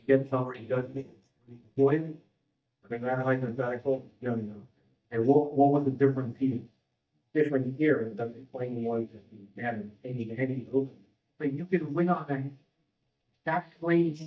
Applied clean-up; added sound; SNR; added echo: neural mask model DeepFilterNet 3.